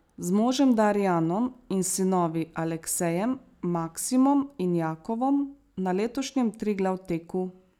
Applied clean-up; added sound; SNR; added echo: none; none; none; none.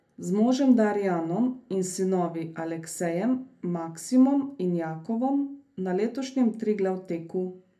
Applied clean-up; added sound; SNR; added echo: none; none; none; reverberation time 0.3 s.